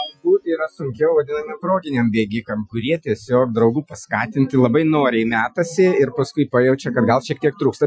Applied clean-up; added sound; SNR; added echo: classical method Wiener filter.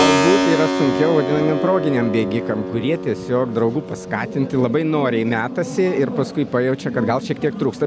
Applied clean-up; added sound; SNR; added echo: none; Keyboard (musical); 4 dB; none.